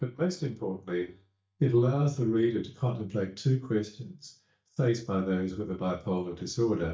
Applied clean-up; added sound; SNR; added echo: neural mask model DeepFilterNet 3.